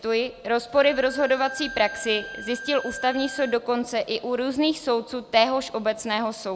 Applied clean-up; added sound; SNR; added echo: none; Bowed string instrument; 13 dB; none.